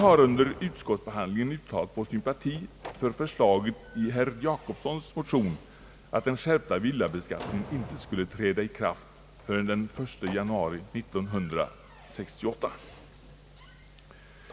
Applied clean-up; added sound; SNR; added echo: none; Slam; 19 dB; none.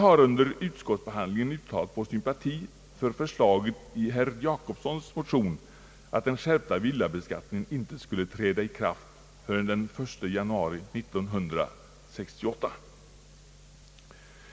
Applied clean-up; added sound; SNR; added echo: none; none; none; none.